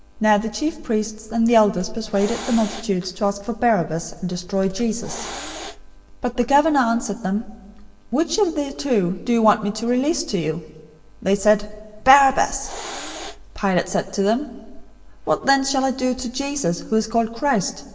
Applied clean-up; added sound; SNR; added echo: none; Hiss; 14 dB; reverberation time 0.9 s.